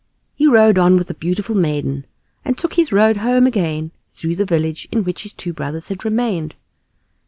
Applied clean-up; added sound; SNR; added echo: none; none; none; none.